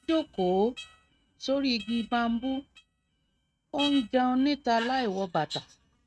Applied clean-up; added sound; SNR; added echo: neural mask model RNNoise.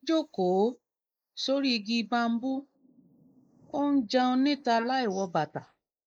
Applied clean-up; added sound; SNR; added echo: neural mask model Resemble Enhance denoiser.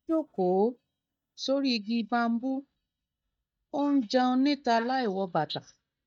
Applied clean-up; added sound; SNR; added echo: neural mask model DeepFilterNet 3.